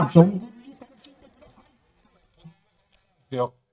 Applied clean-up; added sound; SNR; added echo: neural mask model DeepFilterNet 3.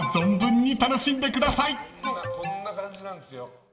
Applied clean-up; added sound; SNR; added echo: none; Alarm; 9 dB; reverberation time 2.9 s.